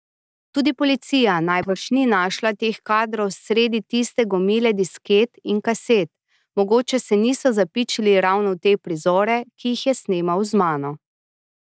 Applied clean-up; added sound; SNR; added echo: neural mask model DeepFilterNet 3.